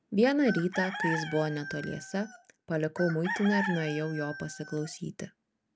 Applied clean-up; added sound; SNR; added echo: none; Chicken, rooster; 8 dB; none.